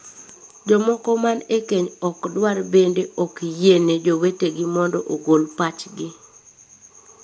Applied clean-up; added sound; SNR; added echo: none; none; none; none.